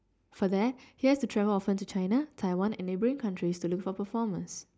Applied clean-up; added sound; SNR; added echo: none; none; none; none.